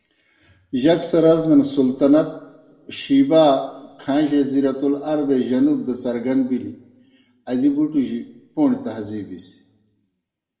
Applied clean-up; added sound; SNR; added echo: none; none; none; reverberation time 0.8 s.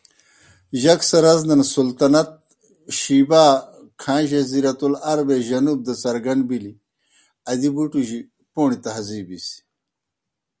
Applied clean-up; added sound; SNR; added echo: none; none; none; none.